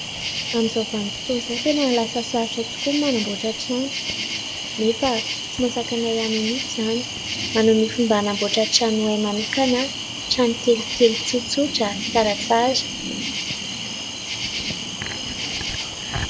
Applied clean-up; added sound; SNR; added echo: none; Cricket; 5 dB; none.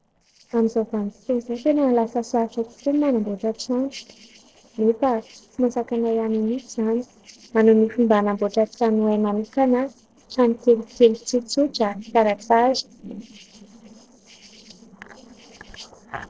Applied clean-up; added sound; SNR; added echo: neural separator model SepFormer DNS4.